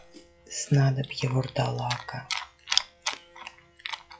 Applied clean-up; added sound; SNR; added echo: classical method log-MMSE.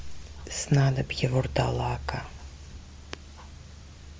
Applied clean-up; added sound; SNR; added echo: none; none; none; none.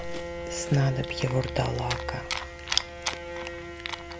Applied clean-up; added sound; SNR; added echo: none; Chewing, mastication + Bowed string instrument; 4 dB; none.